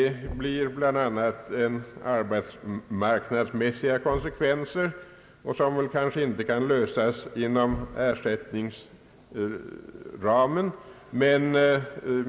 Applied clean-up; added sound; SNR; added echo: none; Knock / Wood; 20 dB; none.